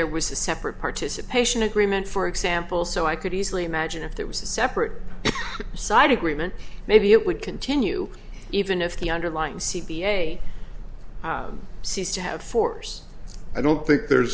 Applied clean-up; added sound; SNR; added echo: none; none; none; none.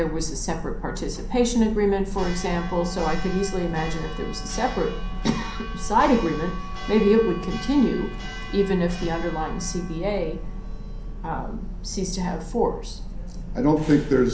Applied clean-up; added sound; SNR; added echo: none; Church bell; 7 dB; reverberation time 0.6 s.